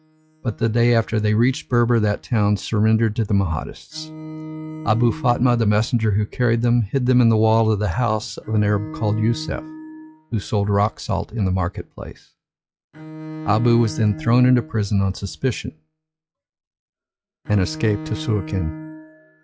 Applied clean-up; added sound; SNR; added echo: classical method log-MMSE.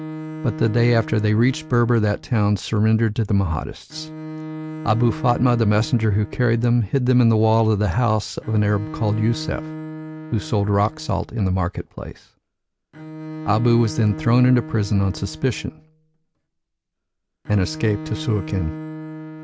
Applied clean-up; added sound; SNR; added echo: none; Bowed string instrument; 13 dB; none.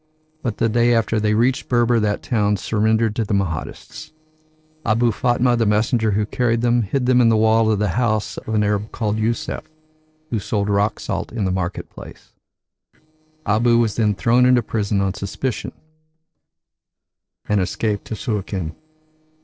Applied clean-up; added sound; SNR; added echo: neural separator model SepFormer DNS4.